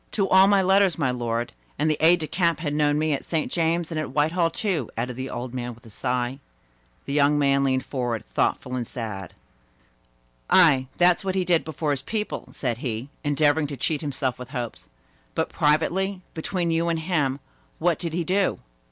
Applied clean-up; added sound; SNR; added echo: none; none; none; none.